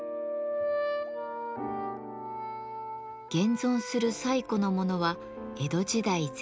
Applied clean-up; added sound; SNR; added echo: none; none; none; none.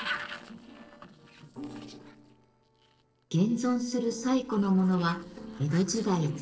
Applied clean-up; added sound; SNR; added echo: neural separator model SepFormer DNS4.